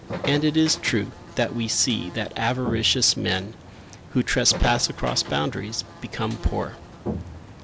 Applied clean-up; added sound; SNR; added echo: none; Buzz; 11 dB; none.